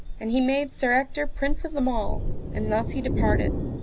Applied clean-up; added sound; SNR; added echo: none; Thunder; 0 dB; none.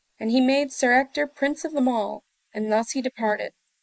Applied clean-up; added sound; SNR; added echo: neural mask model Resemble Enhance denoiser.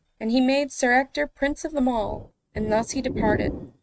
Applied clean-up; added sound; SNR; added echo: neural mask model RNNoise.